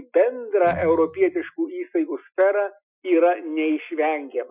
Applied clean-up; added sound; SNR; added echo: classical method Wiener filter.